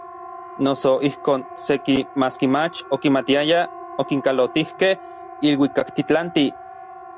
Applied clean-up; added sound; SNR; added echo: none; Siren; 16 dB; none.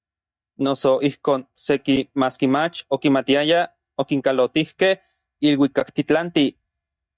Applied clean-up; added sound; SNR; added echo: neural mask model DeepFilterNet 3.